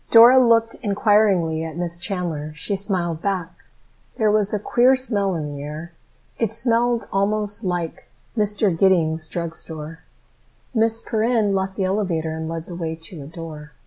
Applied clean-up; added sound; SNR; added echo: none; none; none; none.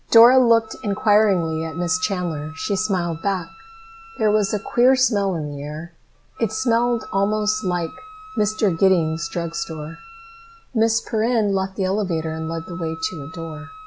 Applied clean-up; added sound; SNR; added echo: none; Wind instrument, woodwind instrument; 19 dB; none.